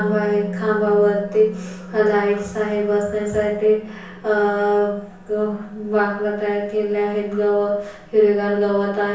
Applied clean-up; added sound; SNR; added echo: none; Musical instrument; 15 dB; reverberation time 0.6 s.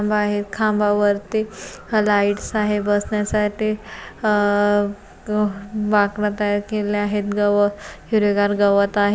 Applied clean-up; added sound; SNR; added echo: none; none; none; none.